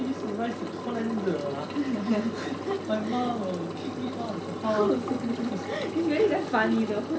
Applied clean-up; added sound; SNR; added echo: none; Engine; 10 dB; none.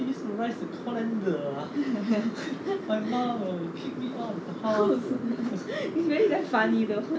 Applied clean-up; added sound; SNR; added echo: none; none; none; none.